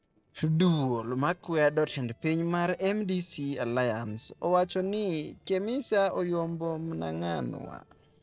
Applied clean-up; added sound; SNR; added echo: neural separator model SepFormer DNS4.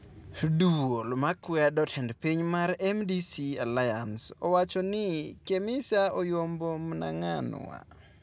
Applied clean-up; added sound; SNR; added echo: none; none; none; none.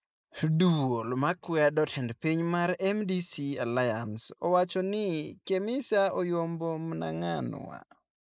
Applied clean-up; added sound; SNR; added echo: neural mask model Resemble Enhance denoiser.